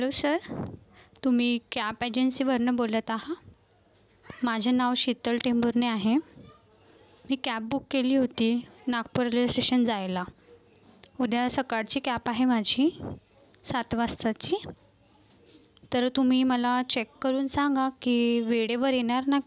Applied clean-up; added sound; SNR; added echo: none; none; none; none.